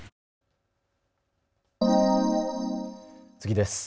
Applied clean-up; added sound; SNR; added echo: none; none; none; none.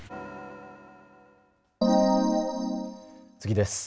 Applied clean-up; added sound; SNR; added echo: none; Organ; 18 dB; none.